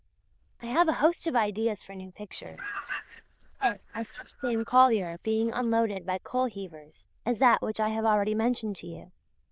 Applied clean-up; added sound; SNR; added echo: neural diffusion model UNIVERSE++.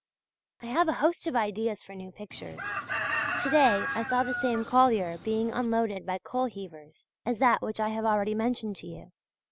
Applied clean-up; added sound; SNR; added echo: none; Chicken, rooster; 5 dB; none.